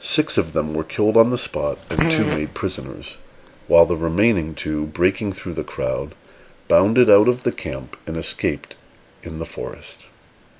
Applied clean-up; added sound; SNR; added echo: none; Fart; 4 dB; none.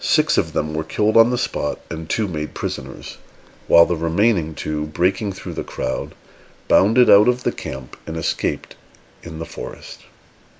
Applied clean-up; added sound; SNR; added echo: none; none; none; none.